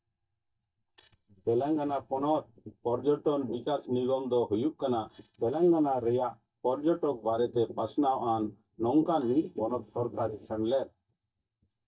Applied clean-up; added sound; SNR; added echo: neural mask model DeepFilterNet 3.